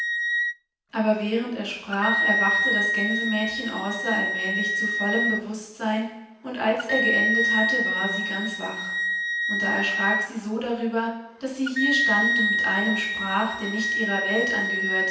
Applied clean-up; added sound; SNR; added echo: none; Wind instrument, woodwind instrument; -2 dB; reverberation time 0.9 s.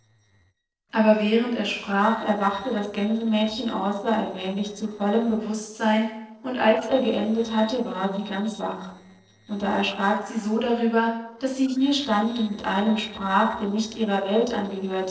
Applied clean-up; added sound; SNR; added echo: neural separator model SepFormer DNS4.